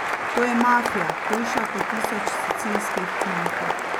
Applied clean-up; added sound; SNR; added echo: none; Applause; -2 dB; none.